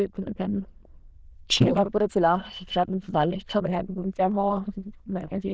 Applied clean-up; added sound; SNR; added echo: neural diffusion model UNIVERSE++.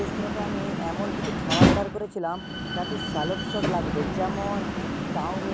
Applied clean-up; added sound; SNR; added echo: none; Slam; -5 dB; none.